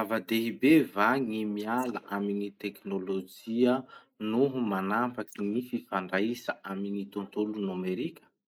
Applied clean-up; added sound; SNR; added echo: neural mask model Resemble Enhance denoiser.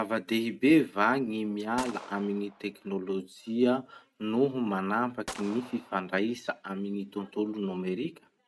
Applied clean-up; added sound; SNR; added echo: none; Gunshot, gunfire; 16 dB; none.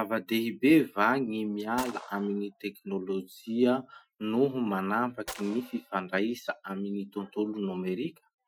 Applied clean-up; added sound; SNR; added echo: classical method Wiener filter.